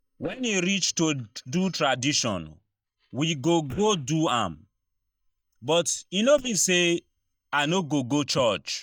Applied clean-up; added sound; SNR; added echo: neural mask model DeepFilterNet 3.